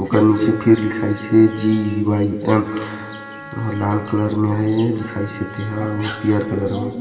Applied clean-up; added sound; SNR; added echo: none; Wind instrument, woodwind instrument; 19 dB; reverberation time 2.2 s.